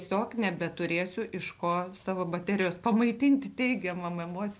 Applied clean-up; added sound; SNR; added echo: none; none; none; none.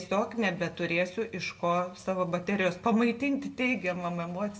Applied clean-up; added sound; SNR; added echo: none; none; none; reverberation time 0.6 s.